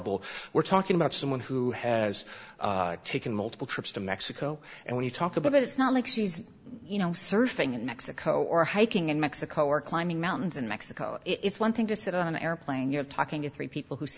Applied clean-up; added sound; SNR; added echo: none; none; none; none.